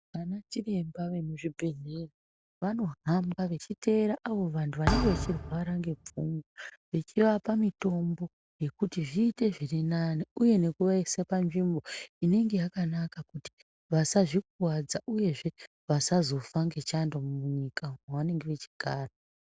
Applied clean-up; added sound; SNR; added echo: none; Thump, thud; 3 dB; none.